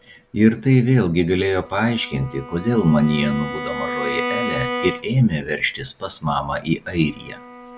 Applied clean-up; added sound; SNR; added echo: none; Bowed string instrument; 11 dB; none.